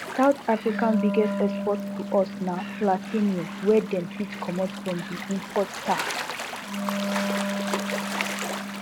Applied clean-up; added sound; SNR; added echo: none; Wind instrument, woodwind instrument + Gull, seagull / Waves, surf; 3 dB; none.